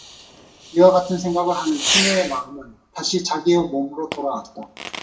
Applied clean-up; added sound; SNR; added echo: none; Fireworks; 7 dB; reverberation time 0.4 s.